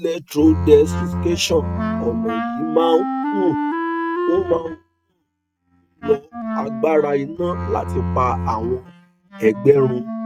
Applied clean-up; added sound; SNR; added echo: neural mask model RNNoise.